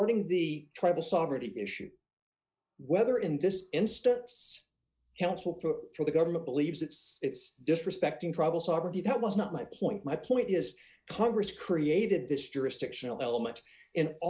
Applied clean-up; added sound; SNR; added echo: neural mask model Resemble Enhance denoiser.